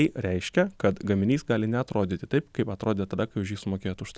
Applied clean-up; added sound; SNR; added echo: none; none; none; none.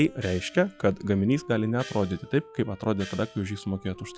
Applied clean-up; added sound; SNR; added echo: classical method log-MMSE.